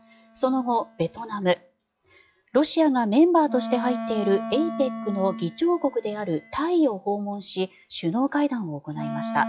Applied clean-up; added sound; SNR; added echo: classical method log-MMSE.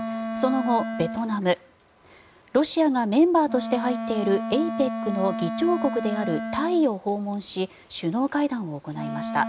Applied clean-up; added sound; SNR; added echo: none; Wind instrument, woodwind instrument; 8 dB; none.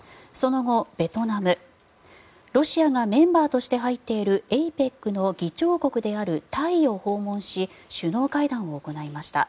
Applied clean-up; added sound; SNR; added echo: none; none; none; none.